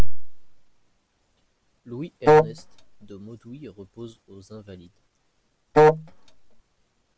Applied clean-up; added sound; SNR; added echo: none; Wind instrument, woodwind instrument; -5 dB; none.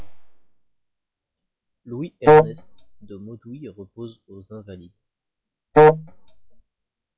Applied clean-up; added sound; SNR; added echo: classical method log-MMSE.